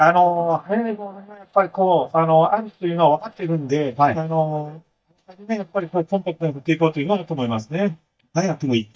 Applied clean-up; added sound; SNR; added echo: neural mask model DeepFilterNet 3.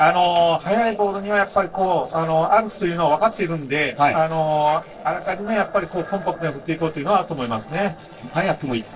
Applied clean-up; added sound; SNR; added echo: neural separator model SepFormer DNS4.